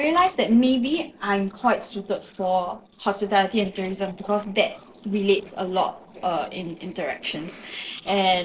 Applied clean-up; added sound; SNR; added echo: neural separator model SepFormer DNS4.